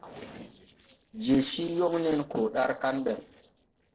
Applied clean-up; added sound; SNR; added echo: neural separator model SepFormer DNS4.